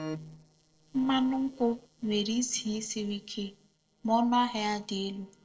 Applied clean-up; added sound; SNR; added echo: neural separator model SepFormer DNS4.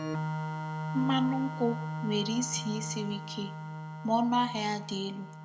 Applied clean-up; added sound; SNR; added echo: none; Organ; 5 dB; reverberation time 0.2 s.